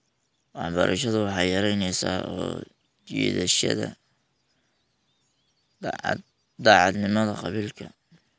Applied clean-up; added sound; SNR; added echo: none; none; none; none.